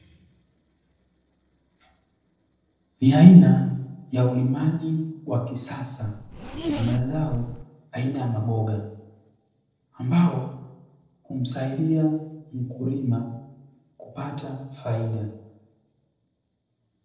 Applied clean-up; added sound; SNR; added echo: neural separator model SepFormer DNS4.